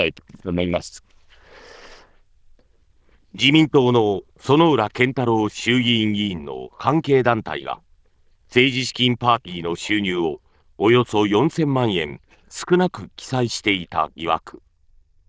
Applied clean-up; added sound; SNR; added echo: neural diffusion model UNIVERSE++.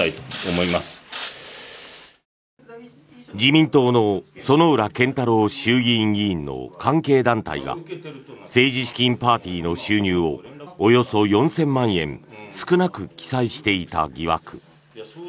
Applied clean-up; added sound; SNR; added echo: none; none; none; none.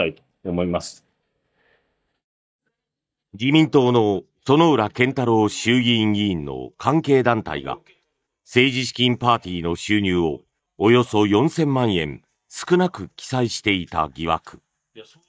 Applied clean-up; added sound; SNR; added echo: neural mask model DeepFilterNet 3.